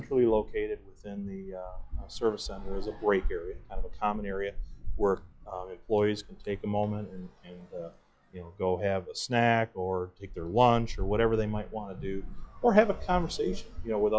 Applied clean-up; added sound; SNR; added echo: classical method log-MMSE.